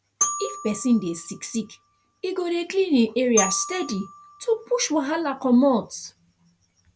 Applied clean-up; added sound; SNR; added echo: none; Glockenspiel; 9 dB; none.